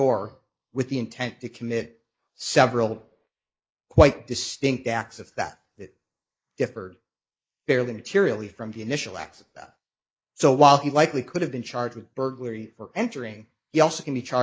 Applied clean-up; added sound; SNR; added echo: neural mask model Resemble Enhance denoiser.